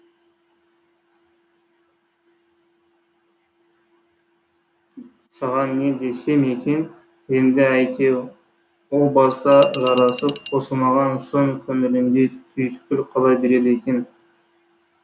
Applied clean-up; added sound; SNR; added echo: none; Glass; 8 dB; none.